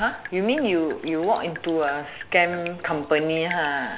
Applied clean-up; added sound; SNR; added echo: none; Drip; 16 dB; none.